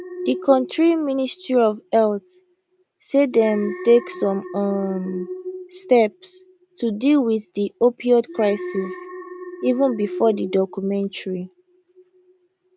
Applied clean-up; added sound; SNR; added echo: none; Alarm; 14 dB; none.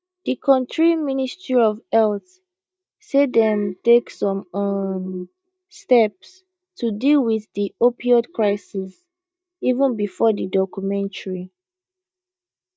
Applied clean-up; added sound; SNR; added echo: neural mask model DeepFilterNet 3.